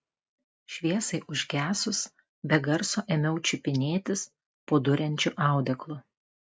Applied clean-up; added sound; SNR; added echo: none; none; none; none.